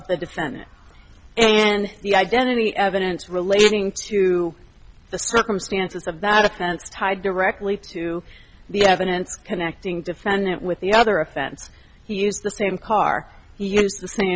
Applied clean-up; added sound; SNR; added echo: none; none; none; none.